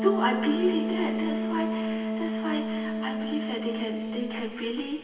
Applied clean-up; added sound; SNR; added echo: none; Wind instrument, woodwind instrument; 0 dB; reverberation time 2.6 s.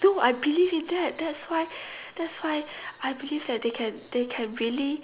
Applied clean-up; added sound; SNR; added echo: none; none; none; none.